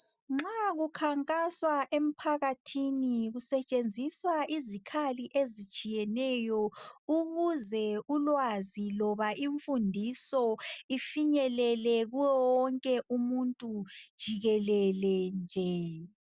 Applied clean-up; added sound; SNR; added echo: none; none; none; none.